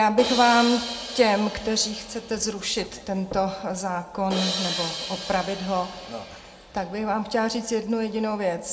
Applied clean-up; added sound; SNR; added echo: none; Crash cymbal; 8 dB; reverberation time 1.3 s.